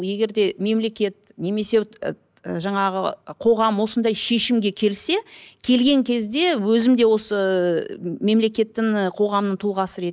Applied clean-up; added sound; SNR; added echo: none; none; none; none.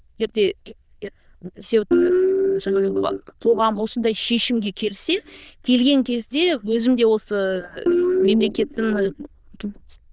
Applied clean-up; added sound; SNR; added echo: neural diffusion model UNIVERSE++.